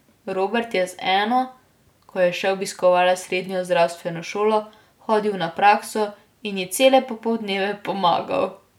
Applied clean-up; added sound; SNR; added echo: none; none; none; none.